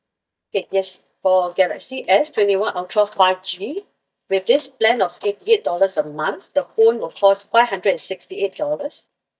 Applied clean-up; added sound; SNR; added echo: neural mask model DeepFilterNet 3.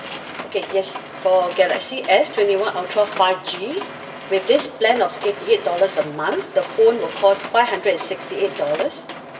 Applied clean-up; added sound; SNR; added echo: none; Mechanisms; 13 dB; reverberation time 1.0 s.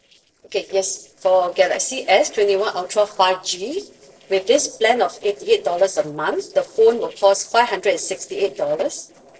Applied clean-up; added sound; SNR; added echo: neural separator model SepFormer DNS4.